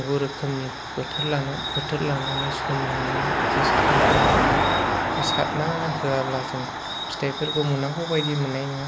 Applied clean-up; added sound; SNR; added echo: none; Car passing by; -2 dB; none.